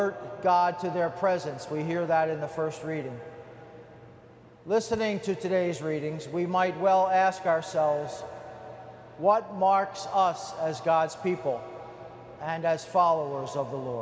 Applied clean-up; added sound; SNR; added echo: none; none; none; none.